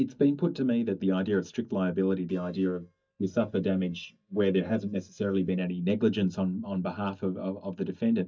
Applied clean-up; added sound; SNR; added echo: neural mask model DeepFilterNet 3.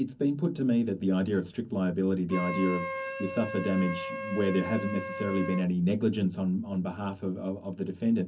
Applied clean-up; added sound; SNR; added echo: none; Wind instrument, woodwind instrument; 11 dB; reverberation time 0.4 s.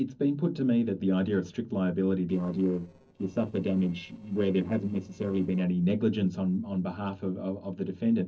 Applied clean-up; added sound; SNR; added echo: neural separator model SepFormer DNS4.